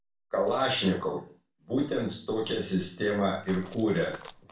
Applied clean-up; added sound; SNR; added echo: none; Walk, footsteps; 17 dB; reverberation time 0.3 s.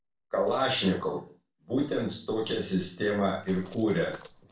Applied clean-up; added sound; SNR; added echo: neural separator model SepFormer DNS4.